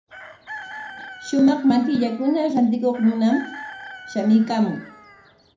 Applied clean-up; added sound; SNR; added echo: none; Chicken, rooster; 18 dB; reverberation time 0.4 s.